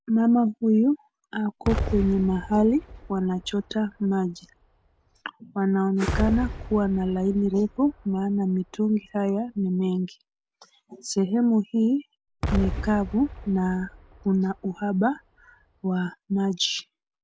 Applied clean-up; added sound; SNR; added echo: none; Explosion + Whoosh, swoosh, swish; 9 dB; none.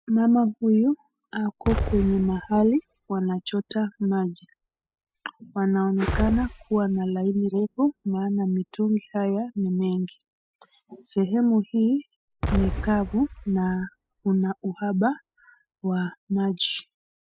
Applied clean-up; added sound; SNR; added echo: classical method spectral subtraction.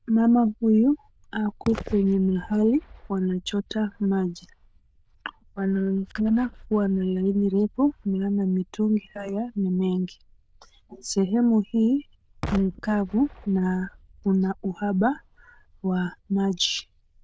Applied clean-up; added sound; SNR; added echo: neural diffusion model UNIVERSE++.